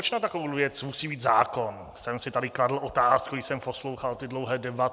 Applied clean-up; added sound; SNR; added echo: none; none; none; none.